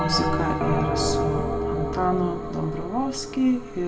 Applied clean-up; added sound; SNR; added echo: none; Bell; 1 dB; reverberation time 0.4 s.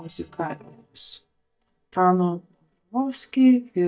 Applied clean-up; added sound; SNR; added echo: neural mask model DeepFilterNet 3.